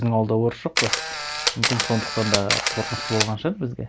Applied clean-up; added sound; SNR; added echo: none; Camera; 0 dB; none.